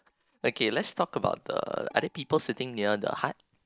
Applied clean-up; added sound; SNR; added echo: neural mask model DeepFilterNet 3.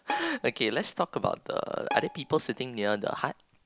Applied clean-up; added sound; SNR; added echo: none; Bowed string instrument; 10 dB; none.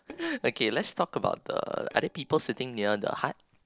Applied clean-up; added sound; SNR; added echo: neural separator model SepFormer DNS4.